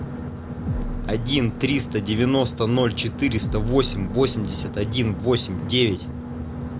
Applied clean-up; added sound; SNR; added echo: none; Bass drum + Boat, Water vehicle; 6 dB; none.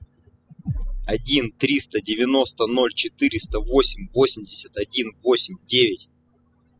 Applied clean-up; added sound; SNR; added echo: classical method spectral subtraction.